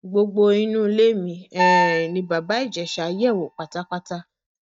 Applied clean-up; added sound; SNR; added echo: neural mask model DeepFilterNet 3.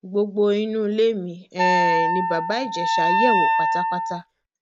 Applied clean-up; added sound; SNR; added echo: none; Wind instrument, woodwind instrument; -3 dB; none.